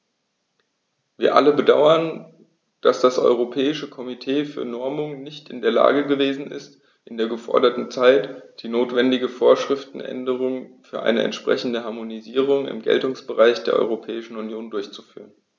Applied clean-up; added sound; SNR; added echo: none; none; none; none.